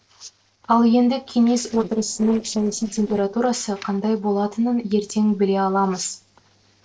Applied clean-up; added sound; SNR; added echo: neural separator model SepFormer DNS4.